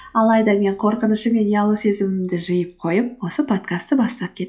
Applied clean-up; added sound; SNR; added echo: classical method log-MMSE.